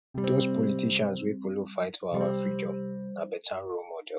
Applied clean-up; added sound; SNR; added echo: classical method Wiener filter.